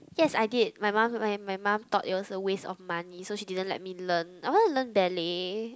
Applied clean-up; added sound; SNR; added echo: none; none; none; none.